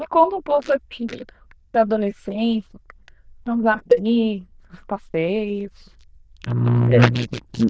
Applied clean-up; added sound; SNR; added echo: neural diffusion model UNIVERSE++.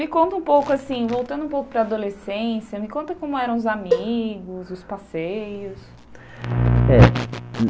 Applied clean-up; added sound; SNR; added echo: none; Cowbell; 6 dB; none.